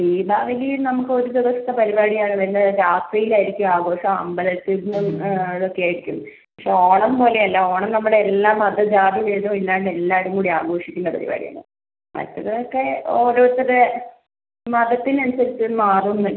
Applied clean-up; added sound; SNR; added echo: none; Guitar; 17 dB; none.